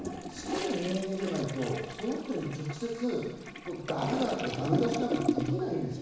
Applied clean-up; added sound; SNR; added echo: none; Toilet flush; 4 dB; reverberation time 1.1 s.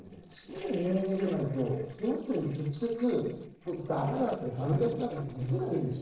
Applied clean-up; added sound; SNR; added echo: neural separator model SepFormer DNS4.